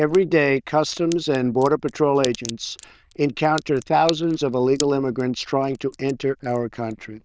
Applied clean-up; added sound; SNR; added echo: neural diffusion model UNIVERSE++.